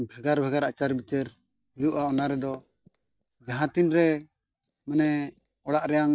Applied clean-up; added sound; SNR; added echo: neural mask model DeepFilterNet 3.